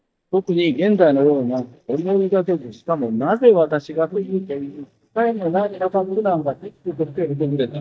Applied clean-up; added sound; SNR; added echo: neural mask model DeepFilterNet 3.